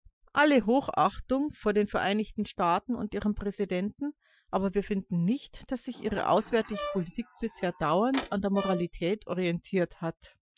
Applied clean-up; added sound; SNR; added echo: classical method Wiener filter.